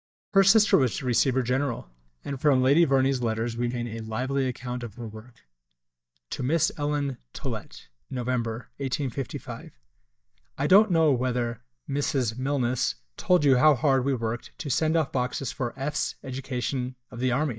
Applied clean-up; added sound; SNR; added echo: neural mask model DeepFilterNet 3.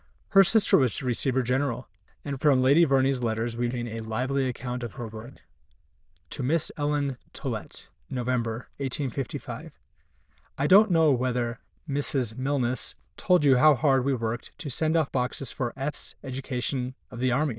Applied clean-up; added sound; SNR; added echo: neural diffusion model UNIVERSE++.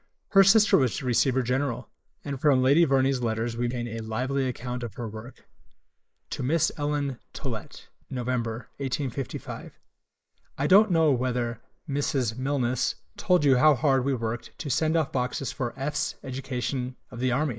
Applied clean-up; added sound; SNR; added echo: neural mask model Resemble Enhance denoiser.